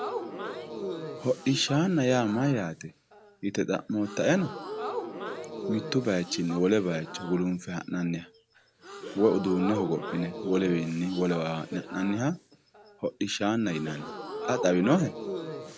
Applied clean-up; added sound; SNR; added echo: none; Crowd / Gasp; 10 dB; none.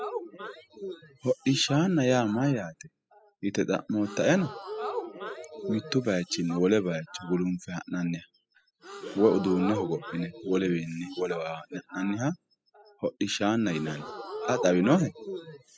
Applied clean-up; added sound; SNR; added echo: classical method spectral subtraction.